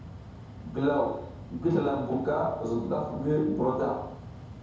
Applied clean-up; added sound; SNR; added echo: none; Mechanical fan; 14 dB; reverberation time 0.9 s.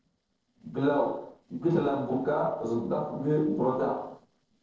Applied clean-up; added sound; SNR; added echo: neural separator model SepFormer DNS4.